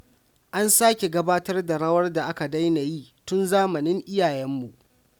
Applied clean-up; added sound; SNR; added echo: none; none; none; none.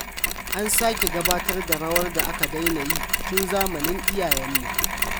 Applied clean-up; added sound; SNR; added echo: none; Mechanisms; -2 dB; none.